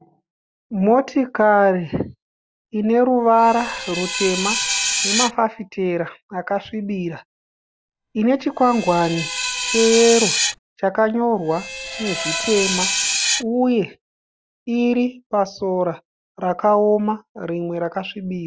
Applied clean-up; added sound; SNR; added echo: none; Screech; 4 dB; none.